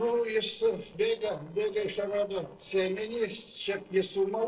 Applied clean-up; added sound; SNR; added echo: neural separator model SepFormer DNS4.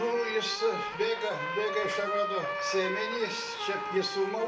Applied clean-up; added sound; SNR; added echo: none; Trumpet; 4 dB; reverberation time 0.6 s.